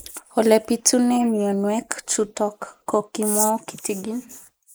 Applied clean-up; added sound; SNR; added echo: neural mask model Resemble Enhance denoiser.